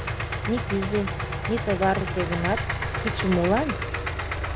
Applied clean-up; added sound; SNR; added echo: none; Idling; 1 dB; none.